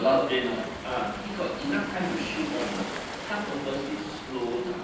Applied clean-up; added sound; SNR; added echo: none; Waves, surf; 7 dB; reverberation time 0.9 s.